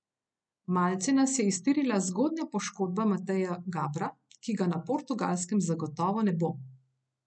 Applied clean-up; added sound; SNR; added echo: none; none; none; none.